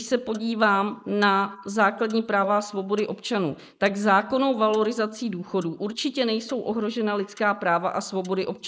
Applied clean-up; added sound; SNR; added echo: neural mask model Resemble Enhance denoiser.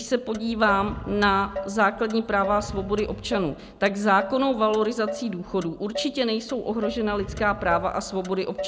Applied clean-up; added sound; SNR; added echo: none; Motor vehicle (road) + Animal; 12 dB; none.